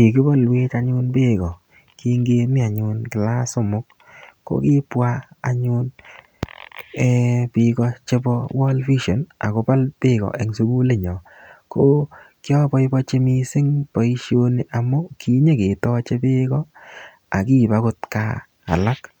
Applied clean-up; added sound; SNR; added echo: none; none; none; none.